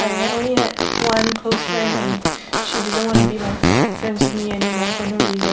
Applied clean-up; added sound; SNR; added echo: none; Fart; -3 dB; none.